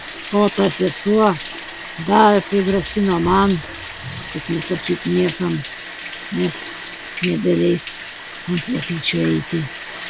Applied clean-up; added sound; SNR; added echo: none; Bathtub (filling or washing); 9 dB; none.